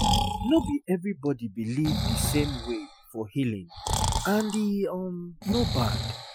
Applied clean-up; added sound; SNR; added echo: classical method Wiener filter.